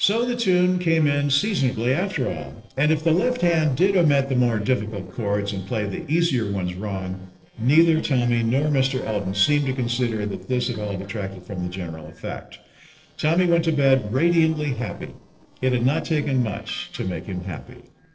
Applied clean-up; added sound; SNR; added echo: neural separator model SepFormer DNS4.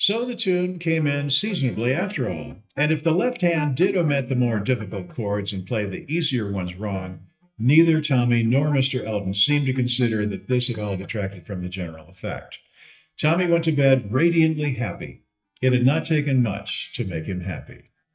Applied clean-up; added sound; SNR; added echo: neural mask model DeepFilterNet 3.